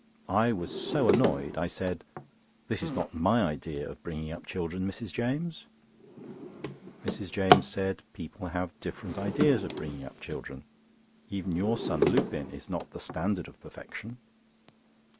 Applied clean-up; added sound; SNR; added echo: none; Fart + Drawer open or close; 3 dB; none.